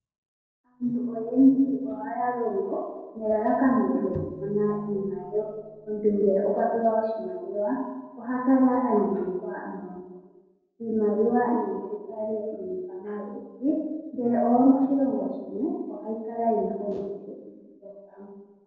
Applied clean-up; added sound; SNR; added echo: neural separator model SepFormer DNS4.